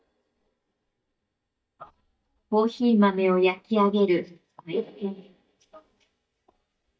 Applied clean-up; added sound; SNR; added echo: neural mask model DeepFilterNet 3.